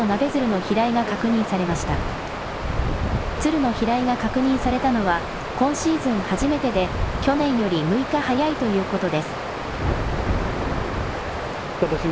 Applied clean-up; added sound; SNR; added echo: none; Water; 6 dB; none.